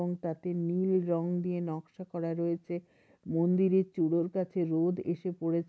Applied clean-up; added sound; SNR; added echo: none; none; none; none.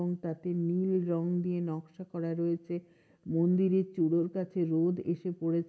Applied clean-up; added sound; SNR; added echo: none; none; none; reverberation time 0.3 s.